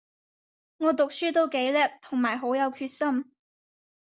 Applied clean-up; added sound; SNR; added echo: none; none; none; none.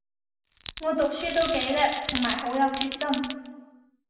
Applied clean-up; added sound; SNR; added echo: none; Glass; 8 dB; reverberation time 1.3 s.